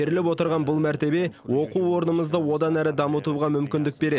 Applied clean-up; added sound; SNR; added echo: none; none; none; none.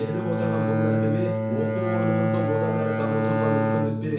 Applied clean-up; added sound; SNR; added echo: none; Bowed string instrument; -4 dB; reverberation time 0.6 s.